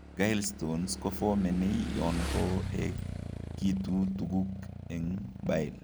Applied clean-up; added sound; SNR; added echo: none; Motorcycle / Engine; 6 dB; none.